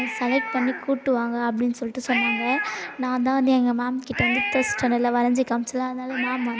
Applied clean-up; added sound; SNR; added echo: none; Cat; 7 dB; none.